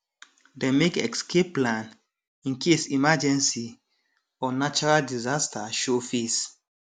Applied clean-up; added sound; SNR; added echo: none; none; none; none.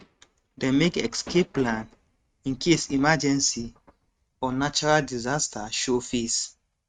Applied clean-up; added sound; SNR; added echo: neural mask model RNNoise.